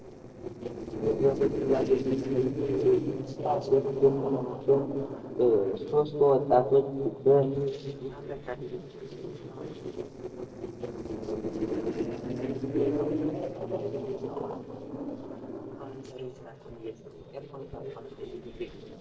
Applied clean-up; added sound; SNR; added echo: neural separator model SepFormer DNS4.